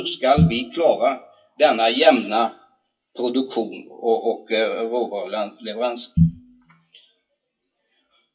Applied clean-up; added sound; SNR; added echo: classical method WPE with log-MMSE.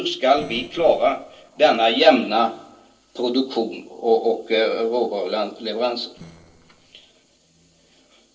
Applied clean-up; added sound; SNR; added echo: neural separator model SepFormer DNS4.